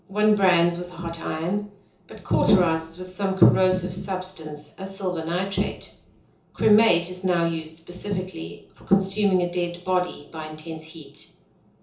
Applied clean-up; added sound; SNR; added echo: none; none; none; reverberation time 0.6 s.